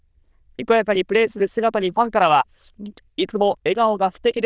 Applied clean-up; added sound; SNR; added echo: neural diffusion model UNIVERSE++.